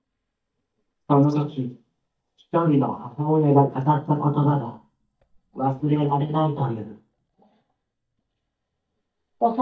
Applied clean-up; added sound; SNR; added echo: neural mask model DeepFilterNet 3.